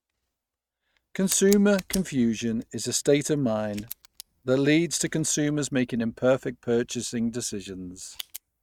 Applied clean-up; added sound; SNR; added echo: neural mask model RNNoise.